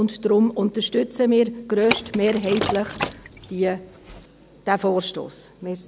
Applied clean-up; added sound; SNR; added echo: none; Liquid; 8 dB; none.